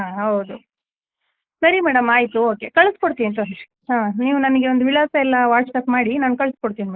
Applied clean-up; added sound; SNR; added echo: neural mask model Resemble Enhance denoiser.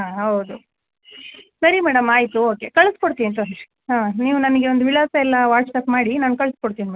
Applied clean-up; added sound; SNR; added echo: none; none; none; none.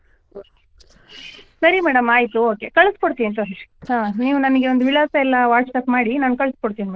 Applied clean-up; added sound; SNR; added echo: neural diffusion model UNIVERSE++.